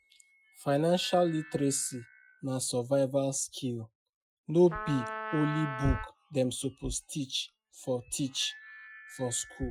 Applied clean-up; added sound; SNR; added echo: classical method Wiener filter.